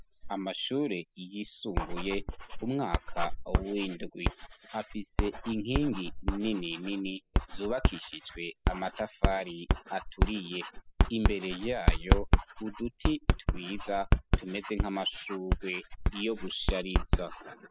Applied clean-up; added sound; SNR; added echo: classical method spectral subtraction.